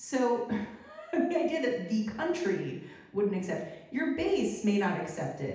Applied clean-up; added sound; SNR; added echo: none; none; none; reverberation time 0.8 s.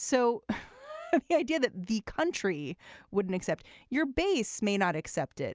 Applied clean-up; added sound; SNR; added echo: none; none; none; none.